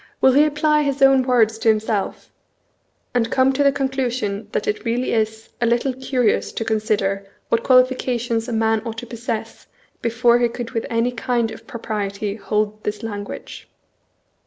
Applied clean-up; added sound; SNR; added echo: none; none; none; none.